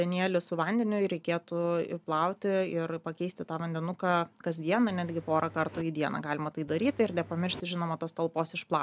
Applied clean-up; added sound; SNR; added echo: none; Engine; 17 dB; none.